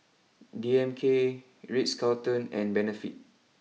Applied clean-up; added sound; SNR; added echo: none; none; none; none.